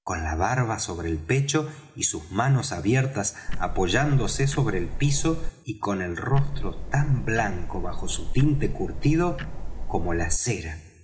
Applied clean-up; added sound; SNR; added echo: none; Tick-tock; 1 dB; none.